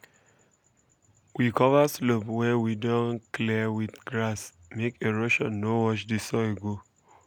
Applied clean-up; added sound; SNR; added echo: none; none; none; none.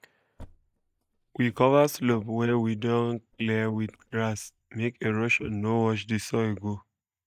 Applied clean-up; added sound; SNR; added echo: neural mask model DeepFilterNet 3.